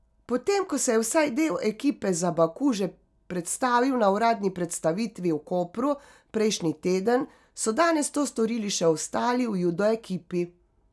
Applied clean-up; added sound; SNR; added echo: none; none; none; none.